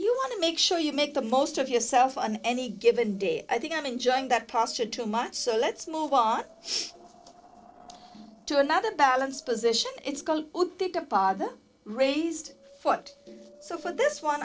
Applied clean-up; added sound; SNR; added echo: neural separator model SepFormer DNS4.